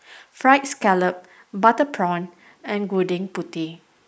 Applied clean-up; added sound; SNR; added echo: neural mask model Resemble Enhance denoiser.